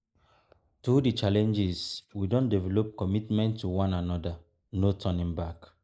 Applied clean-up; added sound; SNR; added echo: neural mask model Resemble Enhance denoiser.